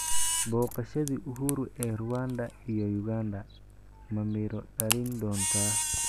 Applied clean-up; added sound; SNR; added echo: none; Camera; 4 dB; none.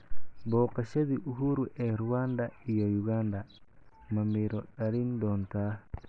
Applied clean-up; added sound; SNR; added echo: none; none; none; none.